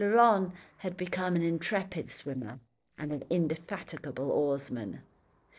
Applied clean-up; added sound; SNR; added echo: neural separator model SepFormer DNS4.